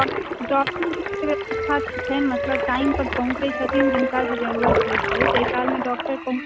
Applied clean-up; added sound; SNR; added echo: none; Toilet flush + Wind instrument, woodwind instrument; -1 dB; none.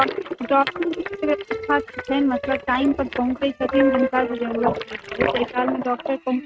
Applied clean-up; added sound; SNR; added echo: neural mask model RNNoise.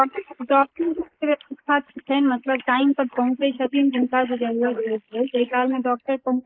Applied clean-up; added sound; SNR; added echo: neural mask model Resemble Enhance denoiser.